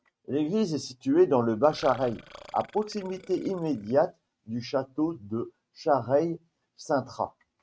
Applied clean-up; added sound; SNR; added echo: neural mask model RNNoise.